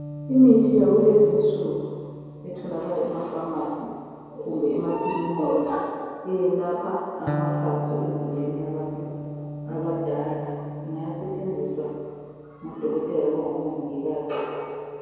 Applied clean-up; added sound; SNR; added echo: none; Electric guitar; 10 dB; reverberation time 2.2 s.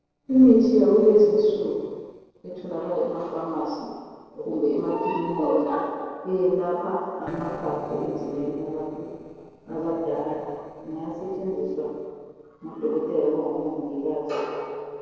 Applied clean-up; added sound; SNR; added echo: neural separator model SepFormer DNS4.